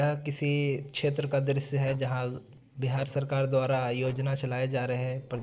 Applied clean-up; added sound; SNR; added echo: neural separator model SepFormer DNS4.